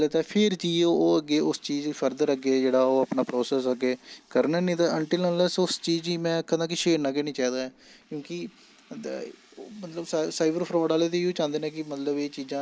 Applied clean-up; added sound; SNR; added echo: neural mask model Resemble Enhance denoiser.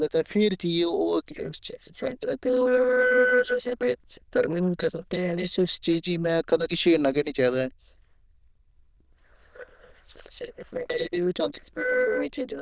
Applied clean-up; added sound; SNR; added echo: neural diffusion model UNIVERSE++.